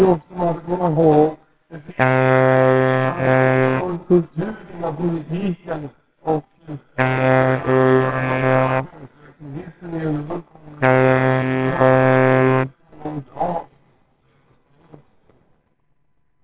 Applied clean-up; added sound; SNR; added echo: neural separator model SepFormer WHAMR!.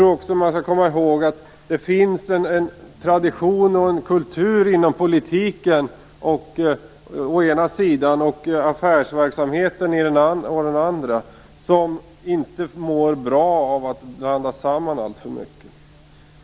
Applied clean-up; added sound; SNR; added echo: none; none; none; none.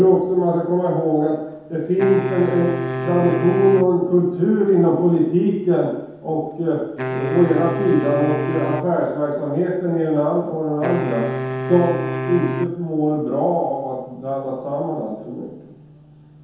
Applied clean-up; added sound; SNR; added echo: none; Wind instrument, woodwind instrument; 8 dB; reverberation time 0.9 s.